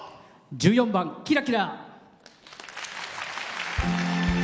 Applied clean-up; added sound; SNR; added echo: none; none; none; none.